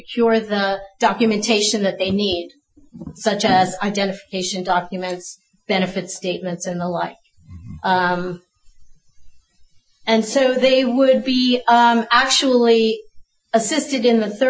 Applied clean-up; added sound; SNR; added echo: classical method Wiener filter.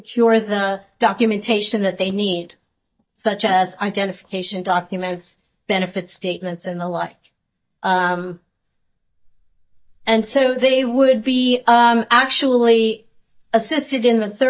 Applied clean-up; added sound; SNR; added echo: neural mask model DeepFilterNet 3.